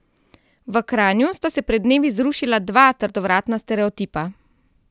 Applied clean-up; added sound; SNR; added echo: none; none; none; none.